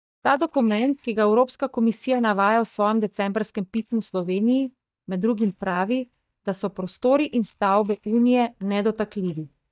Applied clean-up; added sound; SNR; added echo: neural mask model DeepFilterNet 3.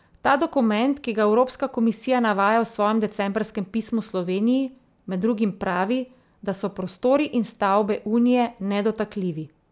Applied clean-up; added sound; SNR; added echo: none; none; none; none.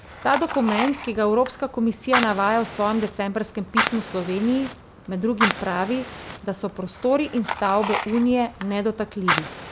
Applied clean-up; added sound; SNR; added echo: none; Fire; 6 dB; none.